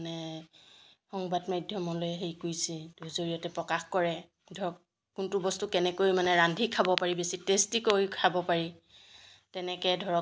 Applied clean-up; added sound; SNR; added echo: none; none; none; none.